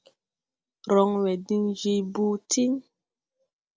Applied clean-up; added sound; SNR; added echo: none; none; none; none.